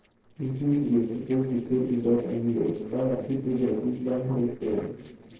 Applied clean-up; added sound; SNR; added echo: neural separator model SepFormer DNS4.